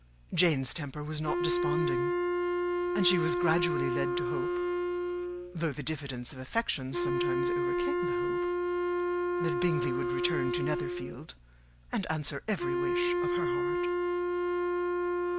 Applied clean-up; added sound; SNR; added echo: none; Wind instrument, woodwind instrument; -4 dB; none.